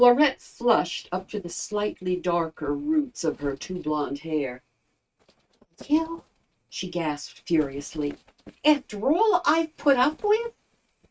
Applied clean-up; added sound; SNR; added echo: neural mask model RNNoise.